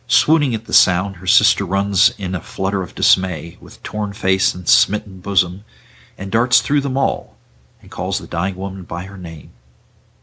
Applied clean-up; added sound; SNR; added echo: none; none; none; none.